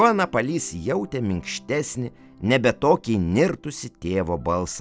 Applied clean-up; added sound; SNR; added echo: none; none; none; none.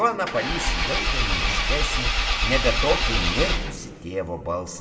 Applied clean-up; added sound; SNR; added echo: none; Engine / Car; -4 dB; reverberation time 1.3 s.